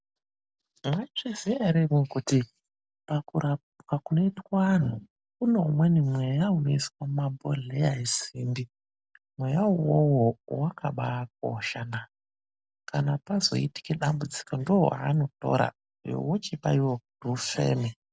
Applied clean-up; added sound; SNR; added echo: none; none; none; none.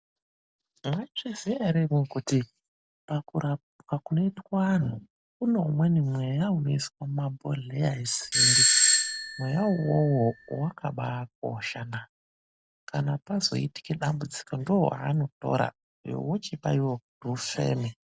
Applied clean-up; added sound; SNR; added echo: none; Doorbell; -5 dB; none.